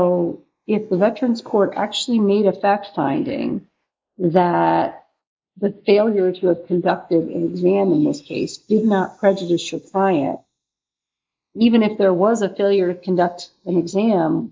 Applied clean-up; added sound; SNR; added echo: neural mask model Resemble Enhance denoiser.